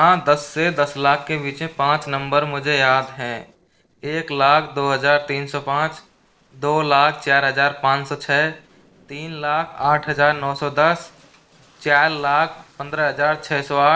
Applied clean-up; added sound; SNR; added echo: neural separator model SepFormer DNS4.